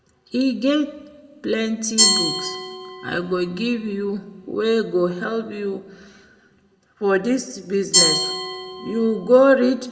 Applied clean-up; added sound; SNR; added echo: none; Glass; 4 dB; reverberation time 1.1 s.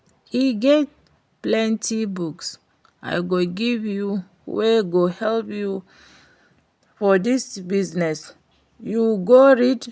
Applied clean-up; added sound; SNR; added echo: none; none; none; none.